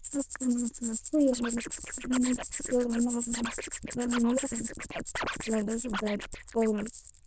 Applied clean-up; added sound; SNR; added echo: neural diffusion model UNIVERSE++.